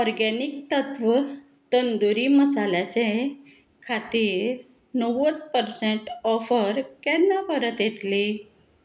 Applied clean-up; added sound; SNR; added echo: none; none; none; none.